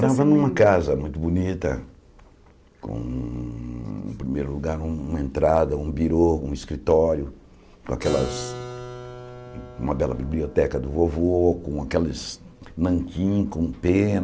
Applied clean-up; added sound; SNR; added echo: none; Keyboard (musical); 19 dB; none.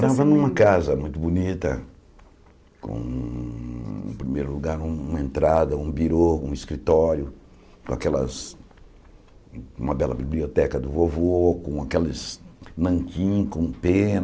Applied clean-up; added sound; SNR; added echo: none; none; none; none.